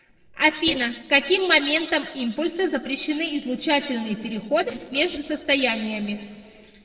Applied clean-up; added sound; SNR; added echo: neural separator model SepFormer DNS4.